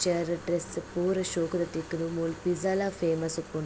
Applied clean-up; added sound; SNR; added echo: none; none; none; none.